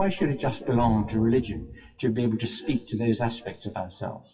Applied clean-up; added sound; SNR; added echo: classical method WPE with log-MMSE.